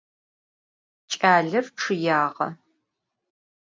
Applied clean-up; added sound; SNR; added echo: none; none; none; none.